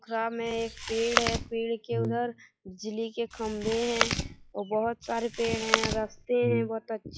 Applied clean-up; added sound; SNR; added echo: classical method log-MMSE.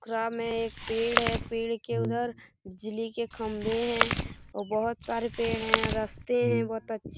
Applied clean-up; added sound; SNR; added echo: none; Chewing, mastication + Brass instrument; 1 dB; none.